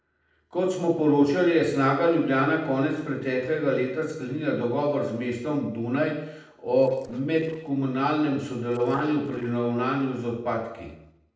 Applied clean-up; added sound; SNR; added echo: neural separator model SepFormer DNS4.